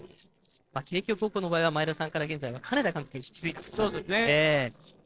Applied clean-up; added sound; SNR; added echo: neural separator model SepFormer DNS4.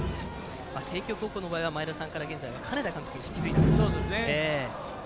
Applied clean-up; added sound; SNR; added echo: none; Slam; -1 dB; none.